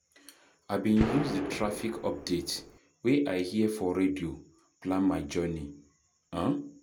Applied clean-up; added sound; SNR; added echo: none; Gunshot, gunfire; 5 dB; none.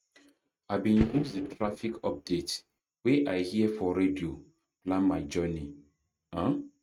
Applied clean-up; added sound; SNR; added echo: neural mask model RNNoise.